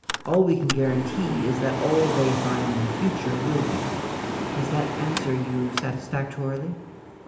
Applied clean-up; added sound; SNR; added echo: none; Mechanical fan; 4 dB; reverberation time 0.8 s.